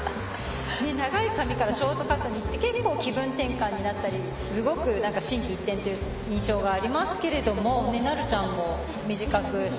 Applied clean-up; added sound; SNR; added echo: none; none; none; none.